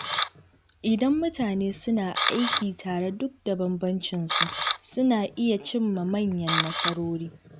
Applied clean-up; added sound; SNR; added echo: none; Camera; 1 dB; none.